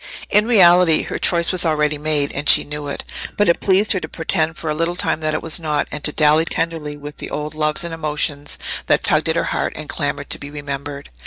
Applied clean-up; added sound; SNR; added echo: neural mask model DeepFilterNet 3.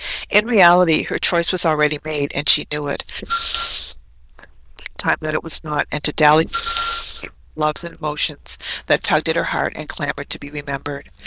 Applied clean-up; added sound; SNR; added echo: neural diffusion model UNIVERSE++.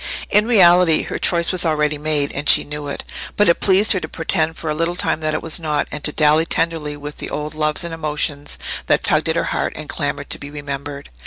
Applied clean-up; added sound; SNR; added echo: none; none; none; none.